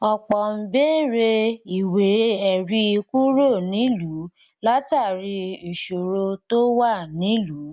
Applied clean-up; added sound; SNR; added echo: none; none; none; none.